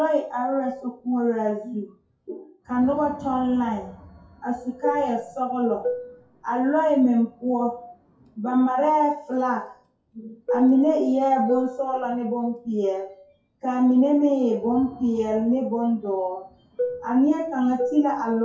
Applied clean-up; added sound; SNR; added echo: classical method WPE with log-MMSE.